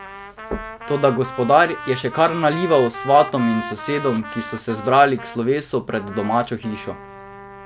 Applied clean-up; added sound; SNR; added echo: none; Rattle (instrument) + Trumpet; 13 dB; none.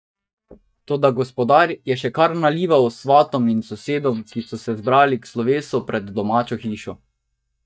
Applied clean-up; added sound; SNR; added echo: neural mask model DeepFilterNet 3.